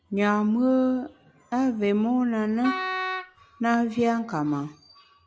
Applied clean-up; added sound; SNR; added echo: none; Wind instrument, woodwind instrument; 7 dB; none.